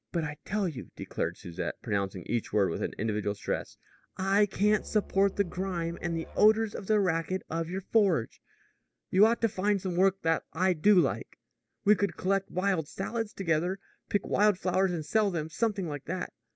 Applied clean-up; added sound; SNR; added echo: none; Musical instrument; 20 dB; none.